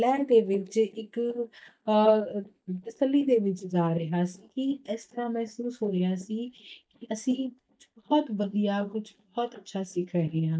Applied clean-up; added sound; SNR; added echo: neural mask model DeepFilterNet 3.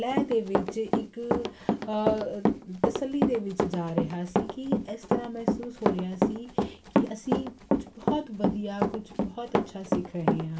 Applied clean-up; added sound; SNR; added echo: none; Run; -3 dB; reverberation time 0.2 s.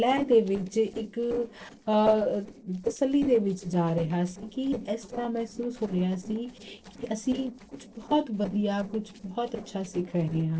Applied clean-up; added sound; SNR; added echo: neural separator model SepFormer DNS4.